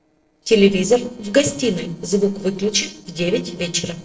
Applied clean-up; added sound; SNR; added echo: neural separator model SepFormer DNS4.